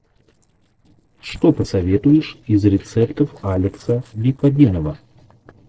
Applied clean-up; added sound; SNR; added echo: neural separator model SepFormer DNS4.